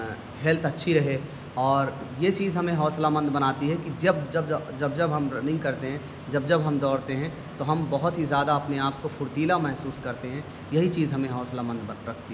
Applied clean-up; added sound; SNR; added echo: none; none; none; none.